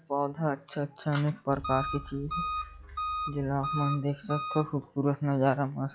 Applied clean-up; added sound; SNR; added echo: classical method log-MMSE.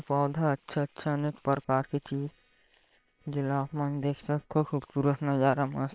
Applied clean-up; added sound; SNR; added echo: neural separator model SepFormer WHAM!.